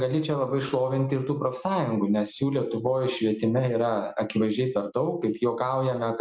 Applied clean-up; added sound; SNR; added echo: none; none; none; none.